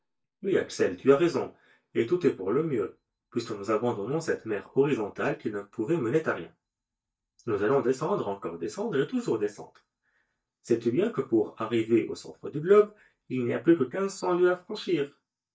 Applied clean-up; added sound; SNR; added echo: neural mask model DeepFilterNet 3.